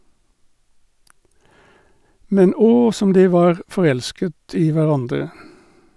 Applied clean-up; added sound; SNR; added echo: none; none; none; none.